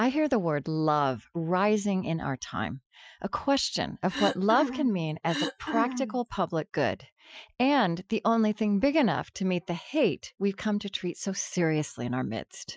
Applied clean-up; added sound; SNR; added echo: classical method Wiener filter.